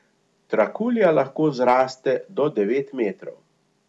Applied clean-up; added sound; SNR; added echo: none; none; none; none.